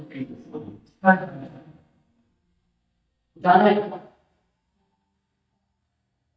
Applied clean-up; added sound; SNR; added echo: neural mask model DeepFilterNet 3.